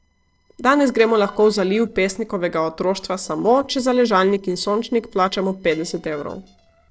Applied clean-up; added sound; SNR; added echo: neural separator model SepFormer DNS4.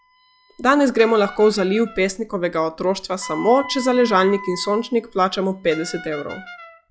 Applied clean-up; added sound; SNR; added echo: classical method log-MMSE.